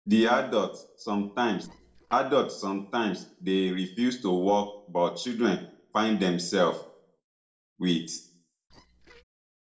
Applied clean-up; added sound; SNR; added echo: neural separator model SepFormer DNS4.